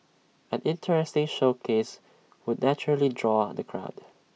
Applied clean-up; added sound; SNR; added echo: none; none; none; none.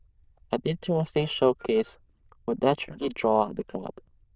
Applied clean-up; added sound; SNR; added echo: neural diffusion model UNIVERSE++.